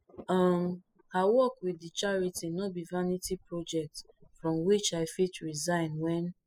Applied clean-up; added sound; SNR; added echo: classical method spectral subtraction.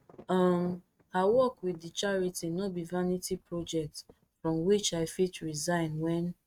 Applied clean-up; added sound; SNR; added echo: neural mask model RNNoise.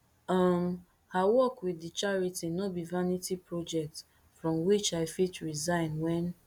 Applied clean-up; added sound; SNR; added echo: none; none; none; none.